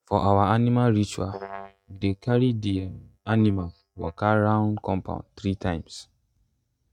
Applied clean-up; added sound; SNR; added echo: neural mask model DeepFilterNet 3.